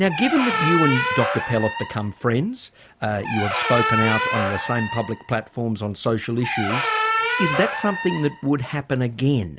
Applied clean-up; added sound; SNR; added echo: none; Squeak; 3 dB; none.